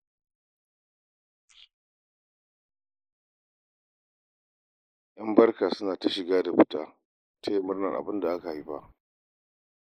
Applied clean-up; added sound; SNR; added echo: neural mask model Resemble Enhance denoiser.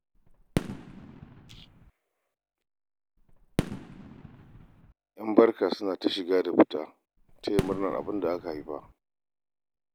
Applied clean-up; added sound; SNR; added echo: none; Fireworks; 7 dB; none.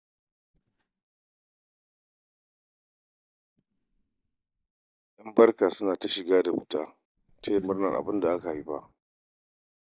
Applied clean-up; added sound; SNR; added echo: neural mask model DeepFilterNet 3.